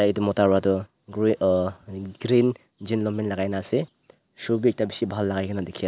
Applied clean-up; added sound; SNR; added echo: none; none; none; none.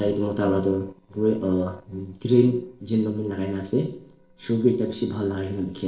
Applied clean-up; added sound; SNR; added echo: neural separator model SepFormer DNS4.